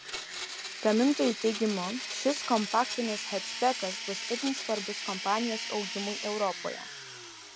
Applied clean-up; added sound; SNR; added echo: none; Domestic sounds, home sounds; 7 dB; none.